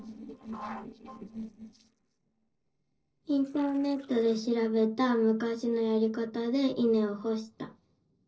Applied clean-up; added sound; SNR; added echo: neural separator model SepFormer DNS4.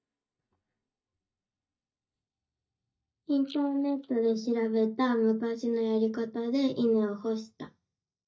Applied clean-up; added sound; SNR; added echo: neural mask model DeepFilterNet 3.